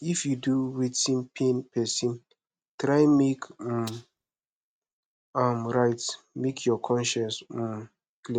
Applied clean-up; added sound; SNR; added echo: neural mask model RNNoise.